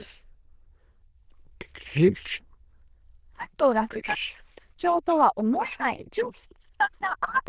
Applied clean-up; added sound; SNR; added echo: neural diffusion model UNIVERSE++.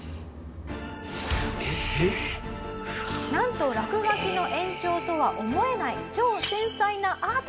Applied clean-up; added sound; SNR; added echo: none; none; none; none.